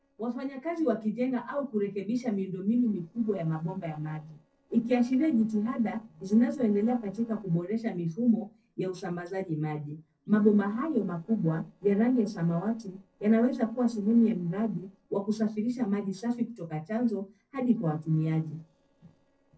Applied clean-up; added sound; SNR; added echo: neural separator model SepFormer DNS4.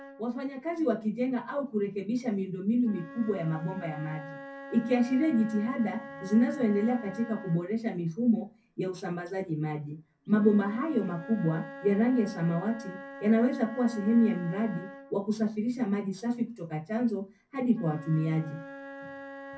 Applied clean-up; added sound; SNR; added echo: none; Wind instrument, woodwind instrument; 16 dB; reverberation time 0.3 s.